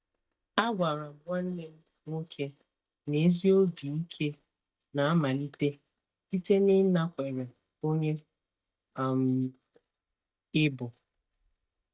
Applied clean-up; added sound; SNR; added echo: neural mask model DeepFilterNet 3.